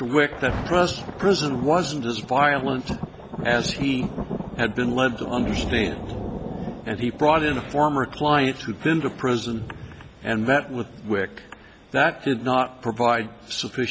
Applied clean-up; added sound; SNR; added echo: none; Thunder; 10 dB; none.